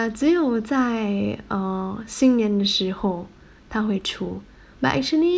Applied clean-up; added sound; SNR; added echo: none; none; none; none.